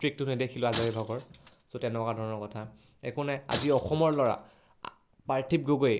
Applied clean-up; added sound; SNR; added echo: none; Shatter; 15 dB; none.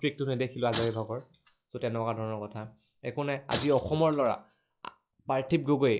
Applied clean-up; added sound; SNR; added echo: classical method log-MMSE.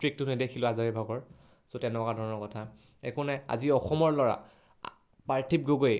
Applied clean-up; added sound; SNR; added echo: none; none; none; none.